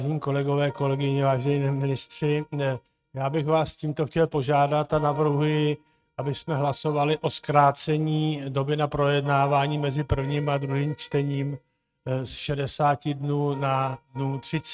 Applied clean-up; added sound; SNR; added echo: neural mask model RNNoise.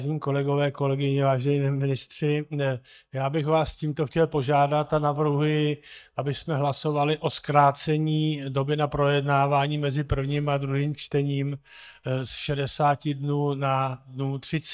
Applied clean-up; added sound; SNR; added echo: neural mask model DeepFilterNet 3.